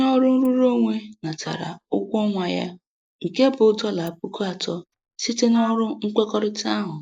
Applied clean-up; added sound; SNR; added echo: neural mask model Resemble Enhance denoiser.